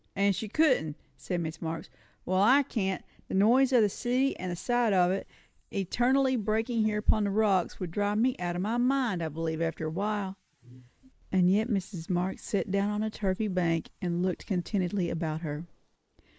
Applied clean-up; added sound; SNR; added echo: neural mask model Resemble Enhance denoiser.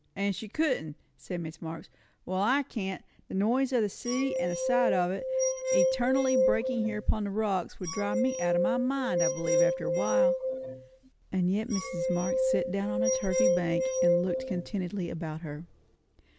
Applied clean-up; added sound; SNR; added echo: none; Glass; -2 dB; none.